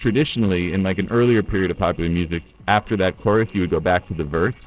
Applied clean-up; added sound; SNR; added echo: neural separator model SepFormer DNS4.